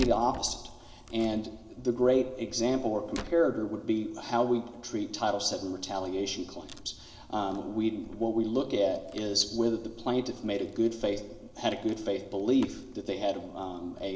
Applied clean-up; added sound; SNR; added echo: none; Wood; 17 dB; reverberation time 0.9 s.